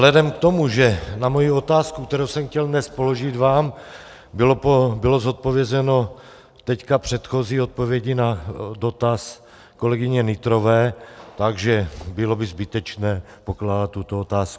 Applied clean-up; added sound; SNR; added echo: none; none; none; none.